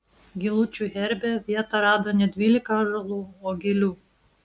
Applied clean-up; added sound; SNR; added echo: none; none; none; none.